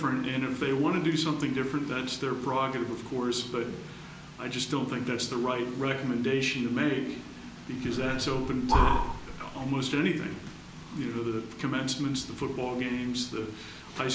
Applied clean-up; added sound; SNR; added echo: none; Breathing; -1 dB; none.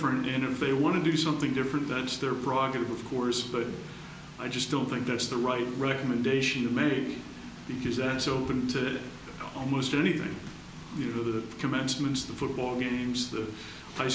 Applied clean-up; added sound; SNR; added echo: none; none; none; none.